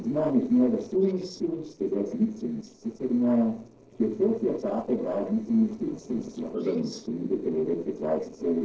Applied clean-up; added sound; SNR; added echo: neural separator model SepFormer DNS4.